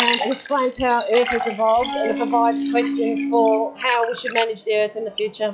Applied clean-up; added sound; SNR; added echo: classical method log-MMSE.